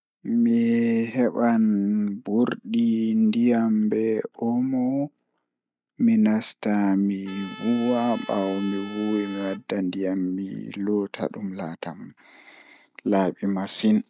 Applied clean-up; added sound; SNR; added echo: none; Trumpet; 18 dB; none.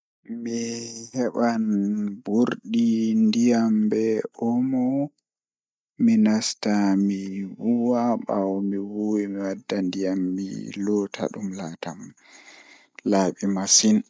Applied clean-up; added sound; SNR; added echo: neural mask model DeepFilterNet 3.